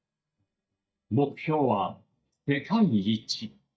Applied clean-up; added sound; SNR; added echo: neural mask model DeepFilterNet 3.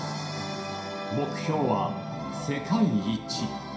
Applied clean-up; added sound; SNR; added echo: none; Wind instrument, woodwind instrument; 15 dB; reverberation time 0.5 s.